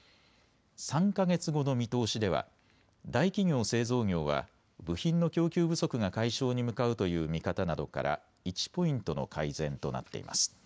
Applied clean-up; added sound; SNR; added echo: none; none; none; none.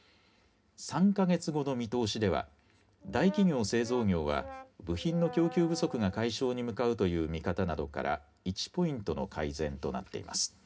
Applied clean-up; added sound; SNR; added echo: none; Brass instrument; 15 dB; reverberation time 0.3 s.